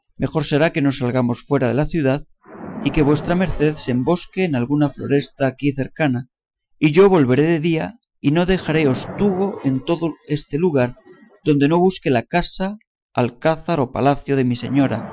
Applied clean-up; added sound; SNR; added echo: classical method Wiener filter.